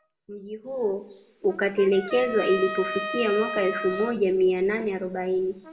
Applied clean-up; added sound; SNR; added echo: none; Trumpet; 10 dB; reverberation time 0.4 s.